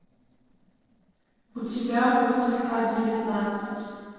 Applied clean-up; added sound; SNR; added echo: neural separator model SepFormer DNS4.